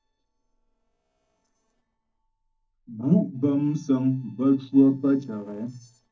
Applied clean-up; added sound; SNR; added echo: neural separator model SepFormer DNS4.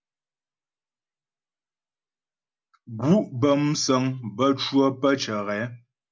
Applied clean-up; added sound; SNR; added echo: none; none; none; none.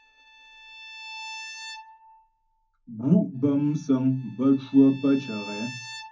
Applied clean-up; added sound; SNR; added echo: none; Bowed string instrument; 17 dB; reverberation time 0.3 s.